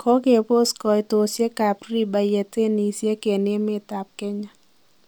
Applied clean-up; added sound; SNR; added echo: none; none; none; none.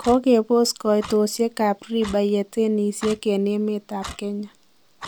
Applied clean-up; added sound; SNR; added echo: none; Clock; 20 dB; none.